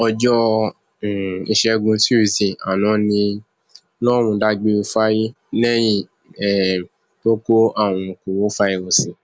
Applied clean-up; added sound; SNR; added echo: none; none; none; none.